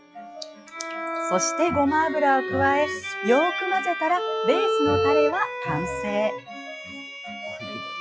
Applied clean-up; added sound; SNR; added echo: classical method log-MMSE.